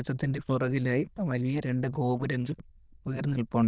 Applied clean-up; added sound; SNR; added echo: neural diffusion model UNIVERSE++.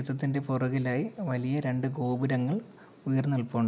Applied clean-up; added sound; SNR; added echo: none; none; none; none.